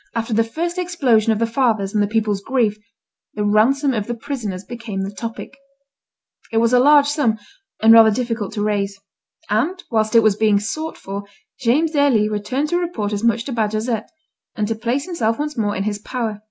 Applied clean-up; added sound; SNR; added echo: none; none; none; none.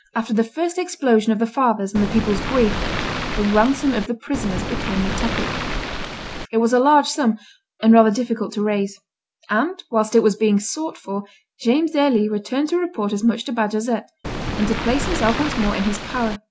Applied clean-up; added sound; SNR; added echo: none; Waves, surf; 5 dB; none.